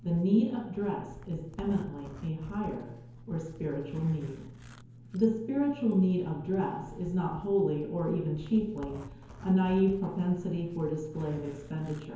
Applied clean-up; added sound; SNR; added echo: none; Zipper (clothing); 18 dB; reverberation time 0.9 s.